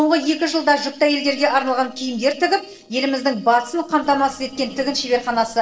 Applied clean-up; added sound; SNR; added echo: neural separator model SepFormer DNS4.